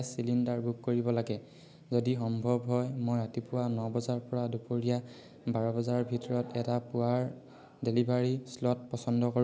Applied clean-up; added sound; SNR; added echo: none; none; none; none.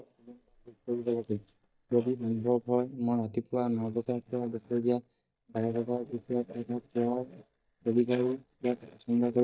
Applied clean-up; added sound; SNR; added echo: neural mask model DeepFilterNet 3.